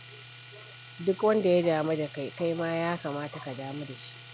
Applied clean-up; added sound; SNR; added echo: none; Domestic sounds, home sounds; 13 dB; none.